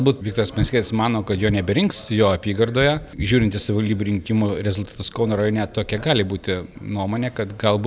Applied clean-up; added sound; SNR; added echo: none; none; none; none.